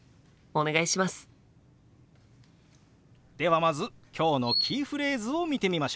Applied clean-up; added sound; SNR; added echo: none; Chirp, tweet; 5 dB; none.